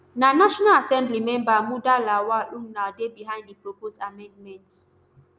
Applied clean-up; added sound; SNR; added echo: none; none; none; none.